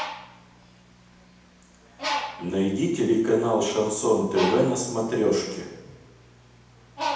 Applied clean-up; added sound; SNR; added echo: none; Bird; 10 dB; reverberation time 0.9 s.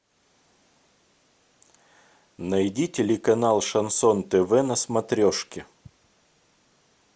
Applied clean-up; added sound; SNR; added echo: none; none; none; none.